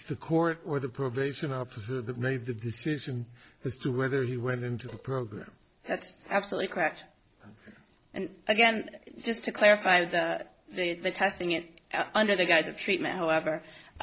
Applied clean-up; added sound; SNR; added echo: neural separator model SepFormer DNS4.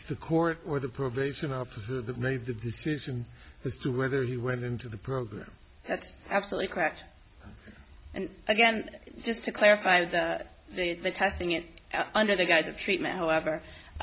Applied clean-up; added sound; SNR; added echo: none; none; none; none.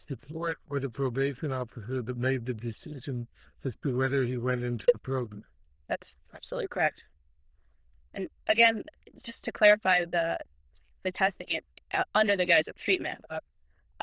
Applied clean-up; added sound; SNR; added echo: neural diffusion model UNIVERSE++.